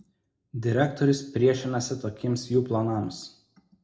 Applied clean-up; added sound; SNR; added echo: none; none; none; reverberation time 0.4 s.